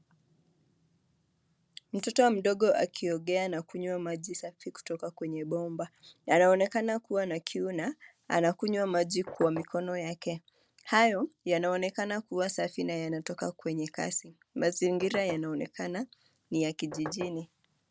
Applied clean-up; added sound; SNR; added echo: none; Knock; 9 dB; none.